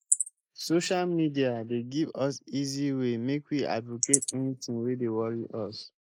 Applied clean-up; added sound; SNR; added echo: neural mask model Resemble Enhance denoiser.